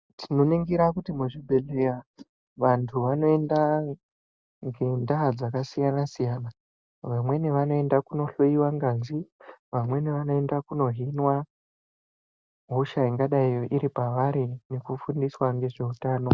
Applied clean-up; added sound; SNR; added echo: none; none; none; none.